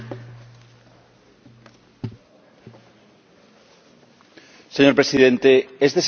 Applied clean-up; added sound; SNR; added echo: none; none; none; none.